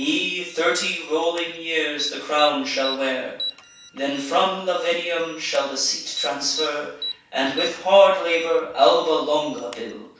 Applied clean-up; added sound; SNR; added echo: none; Alarm; 14 dB; reverberation time 0.7 s.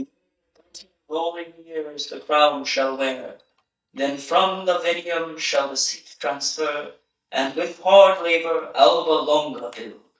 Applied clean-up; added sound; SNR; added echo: neural mask model DeepFilterNet 3.